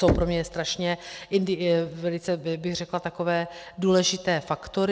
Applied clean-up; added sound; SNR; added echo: none; Knock; 7 dB; none.